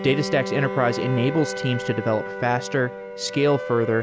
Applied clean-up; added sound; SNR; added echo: none; Bowed string instrument + Wind instrument, woodwind instrument; 8 dB; none.